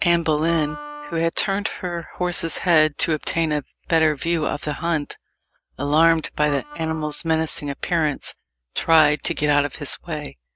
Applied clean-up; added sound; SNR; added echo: neural mask model RNNoise.